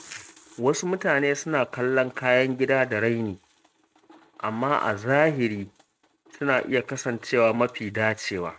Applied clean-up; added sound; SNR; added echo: neural mask model RNNoise.